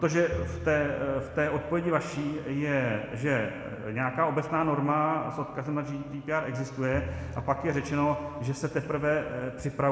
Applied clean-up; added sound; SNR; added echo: none; Bowed string instrument; 13 dB; reverberation time 1.6 s.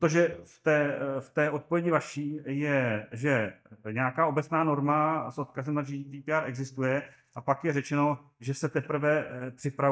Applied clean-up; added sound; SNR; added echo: neural mask model DeepFilterNet 3.